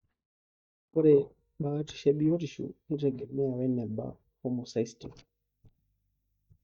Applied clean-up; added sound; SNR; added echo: neural mask model DeepFilterNet 3.